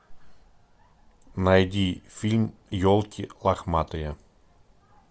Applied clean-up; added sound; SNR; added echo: none; none; none; none.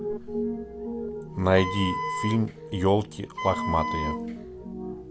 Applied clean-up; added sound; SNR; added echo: none; Wind instrument, woodwind instrument + Piano; 4 dB; none.